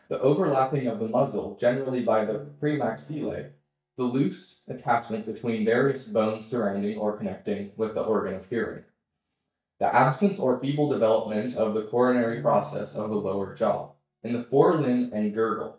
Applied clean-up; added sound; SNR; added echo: neural mask model DeepFilterNet 3.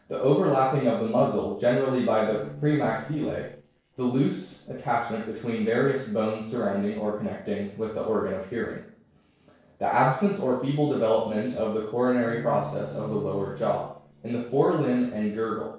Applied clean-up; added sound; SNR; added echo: neural separator model SepFormer DNS4.